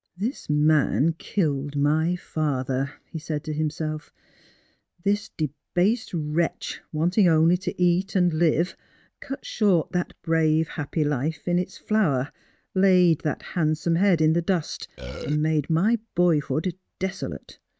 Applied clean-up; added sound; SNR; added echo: neural mask model RNNoise.